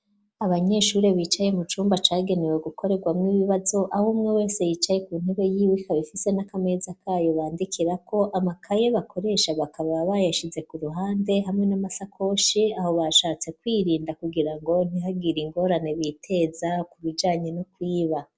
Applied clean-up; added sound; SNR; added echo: none; none; none; none.